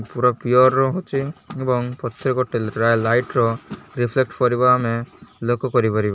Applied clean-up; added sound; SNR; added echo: none; none; none; none.